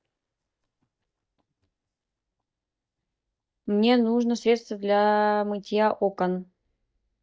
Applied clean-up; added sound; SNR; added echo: neural mask model DeepFilterNet 3.